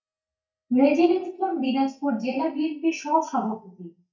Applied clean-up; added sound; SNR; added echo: neural mask model DeepFilterNet 3.